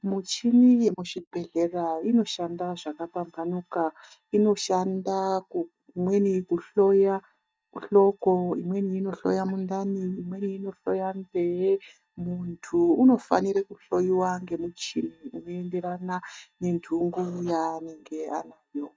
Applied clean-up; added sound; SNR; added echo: neural mask model DeepFilterNet 3.